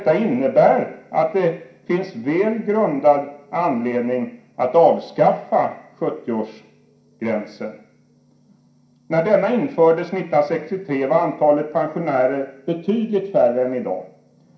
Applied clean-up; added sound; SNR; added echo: none; none; none; reverberation time 0.5 s.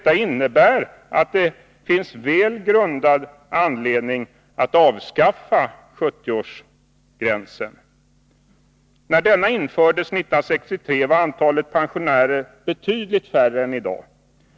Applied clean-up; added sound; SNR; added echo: none; none; none; none.